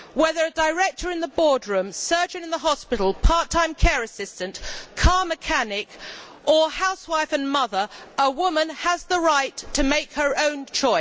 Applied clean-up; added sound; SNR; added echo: none; none; none; none.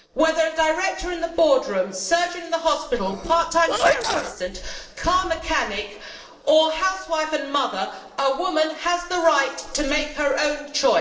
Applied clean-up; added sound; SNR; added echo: neural separator model SepFormer DNS4.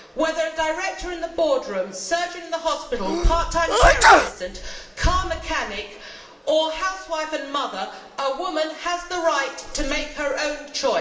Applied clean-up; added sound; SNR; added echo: none; Sneeze; -5 dB; reverberation time 1.2 s.